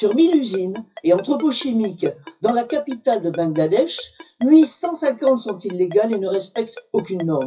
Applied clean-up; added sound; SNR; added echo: classical method WPE with log-MMSE.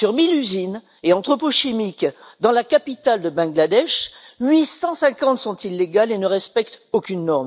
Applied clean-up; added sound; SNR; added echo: none; none; none; none.